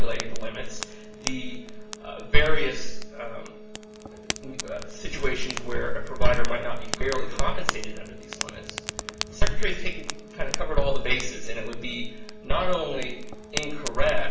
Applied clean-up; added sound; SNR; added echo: none; Fire; 16 dB; reverberation time 0.7 s.